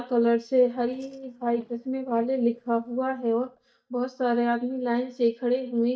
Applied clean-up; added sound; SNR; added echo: neural mask model DeepFilterNet 3.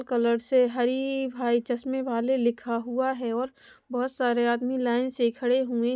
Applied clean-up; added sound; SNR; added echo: none; none; none; none.